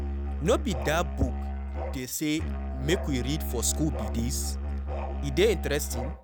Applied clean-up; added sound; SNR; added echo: none; Musical instrument; 1 dB; none.